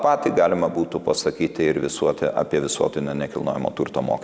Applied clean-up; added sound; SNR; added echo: none; none; none; none.